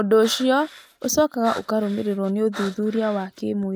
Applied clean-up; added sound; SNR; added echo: neural mask model RNNoise.